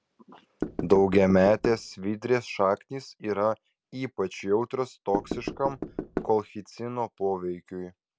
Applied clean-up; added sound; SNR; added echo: none; Knock / Wood; 7 dB; none.